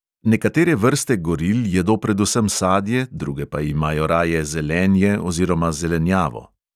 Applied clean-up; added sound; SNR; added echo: none; none; none; none.